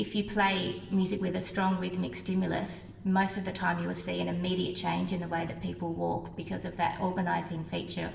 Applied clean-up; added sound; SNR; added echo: none; none; none; reverberation time 1.1 s.